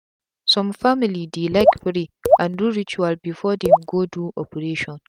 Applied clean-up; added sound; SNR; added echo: neural mask model RNNoise.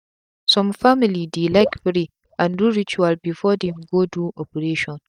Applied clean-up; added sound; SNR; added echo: neural mask model DeepFilterNet 3.